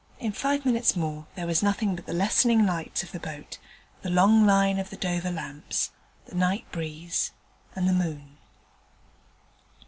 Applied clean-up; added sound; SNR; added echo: none; none; none; none.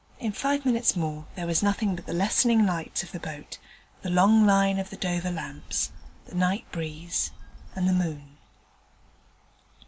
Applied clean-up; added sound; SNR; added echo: none; Telephone; 17 dB; none.